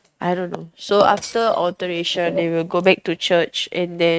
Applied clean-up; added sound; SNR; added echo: neural mask model RNNoise.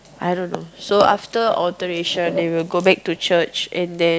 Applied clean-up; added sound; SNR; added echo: none; none; none; none.